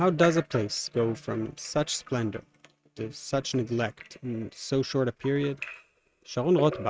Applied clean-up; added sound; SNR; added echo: neural mask model RNNoise.